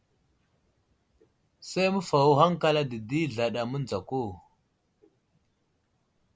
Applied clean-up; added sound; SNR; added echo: none; none; none; none.